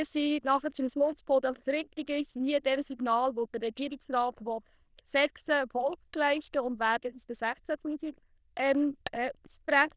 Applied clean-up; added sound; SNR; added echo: neural diffusion model UNIVERSE++.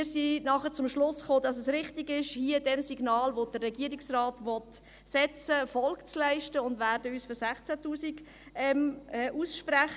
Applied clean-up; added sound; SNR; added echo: none; none; none; none.